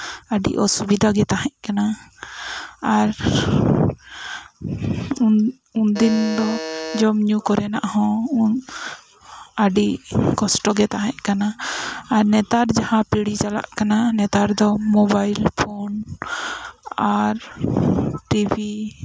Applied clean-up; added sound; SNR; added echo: none; Alarm; 9 dB; none.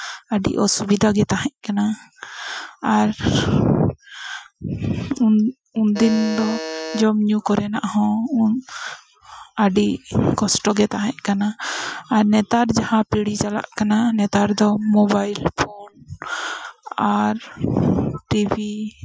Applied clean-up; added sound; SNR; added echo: classical method Wiener filter.